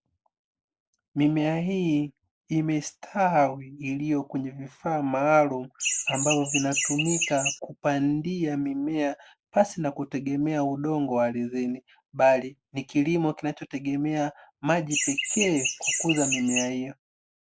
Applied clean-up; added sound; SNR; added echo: neural mask model Resemble Enhance denoiser.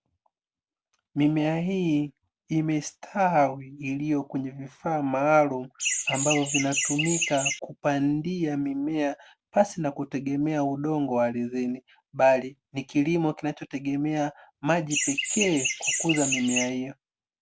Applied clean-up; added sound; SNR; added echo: none; Chirp, tweet; 1 dB; none.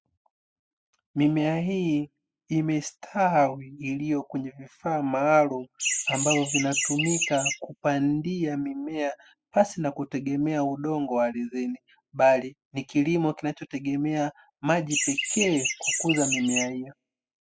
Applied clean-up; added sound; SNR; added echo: classical method spectral subtraction.